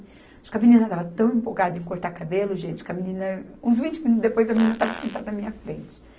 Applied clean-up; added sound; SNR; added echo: none; Fart; 16 dB; none.